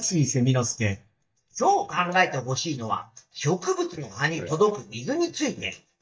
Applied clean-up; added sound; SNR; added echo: neural mask model DeepFilterNet 3.